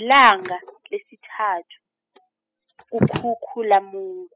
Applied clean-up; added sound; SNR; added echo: classical method spectral subtraction.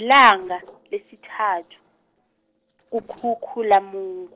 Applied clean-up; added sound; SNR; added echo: neural separator model SepFormer DNS4.